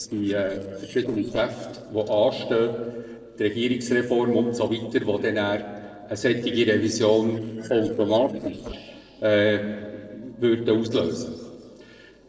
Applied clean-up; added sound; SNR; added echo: neural separator model SepFormer DNS4.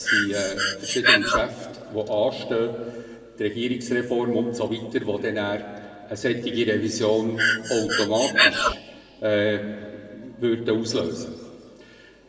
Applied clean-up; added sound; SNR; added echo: none; Breathing; -4 dB; reverberation time 1.5 s.